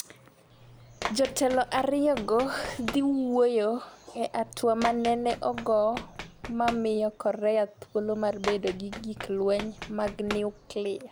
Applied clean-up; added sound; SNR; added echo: none; Run; 13 dB; none.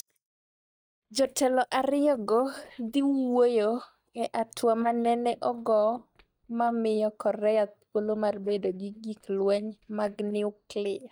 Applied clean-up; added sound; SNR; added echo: neural mask model DeepFilterNet 3.